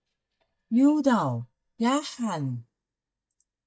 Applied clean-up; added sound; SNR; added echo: neural mask model DeepFilterNet 3.